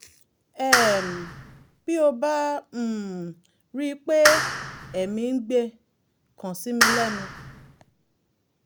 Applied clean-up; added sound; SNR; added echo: none; Clapping; -1 dB; none.